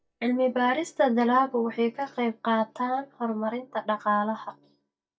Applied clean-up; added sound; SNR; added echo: neural mask model DeepFilterNet 3.